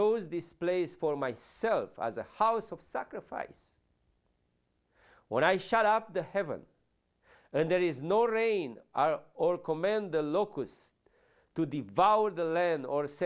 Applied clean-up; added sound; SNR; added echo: none; none; none; none.